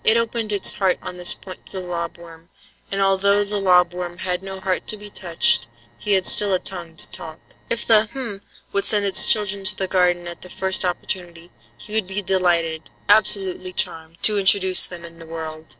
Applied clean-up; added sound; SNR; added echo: neural separator model SepFormer DNS4.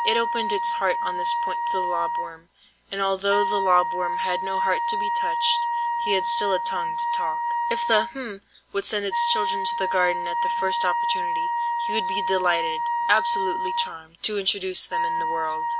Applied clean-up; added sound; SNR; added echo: none; Wind instrument, woodwind instrument; -2 dB; none.